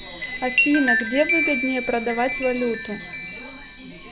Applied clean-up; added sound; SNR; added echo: none; Chime; 1 dB; none.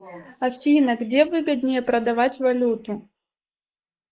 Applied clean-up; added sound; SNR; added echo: neural mask model Resemble Enhance denoiser.